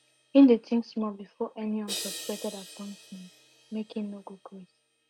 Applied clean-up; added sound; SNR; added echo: none; Crash cymbal; 16 dB; none.